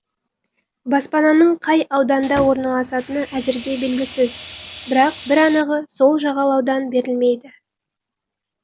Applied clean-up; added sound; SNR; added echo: none; Sawing; 16 dB; none.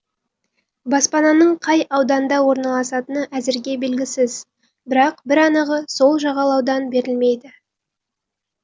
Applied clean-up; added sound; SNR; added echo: none; none; none; none.